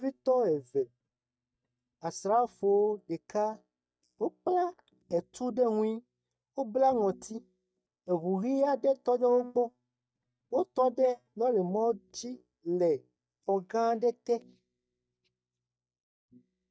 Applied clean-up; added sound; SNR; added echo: neural mask model DeepFilterNet 3.